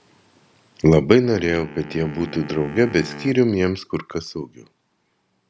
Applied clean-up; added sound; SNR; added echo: none; Wind instrument, woodwind instrument; 19 dB; none.